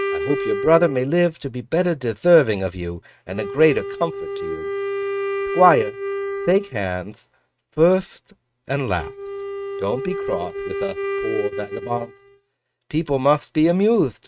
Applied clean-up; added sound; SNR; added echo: neural mask model RNNoise.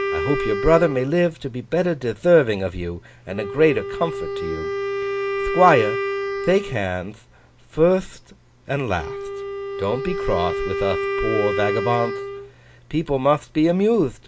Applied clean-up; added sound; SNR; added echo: none; Wind instrument, woodwind instrument; 6 dB; none.